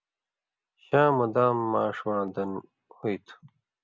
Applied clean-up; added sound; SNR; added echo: none; none; none; none.